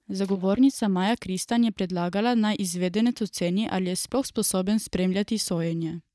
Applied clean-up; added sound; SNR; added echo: neural mask model DeepFilterNet 3.